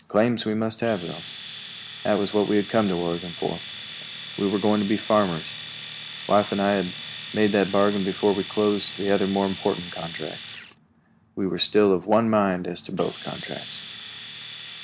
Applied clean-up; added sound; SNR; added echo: none; Domestic sounds, home sounds; 11 dB; none.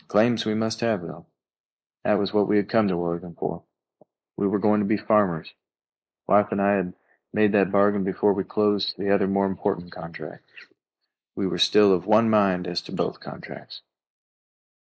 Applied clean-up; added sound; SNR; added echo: neural mask model Resemble Enhance denoiser.